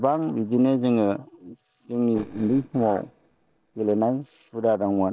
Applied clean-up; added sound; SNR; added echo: neural separator model SepFormer DNS4.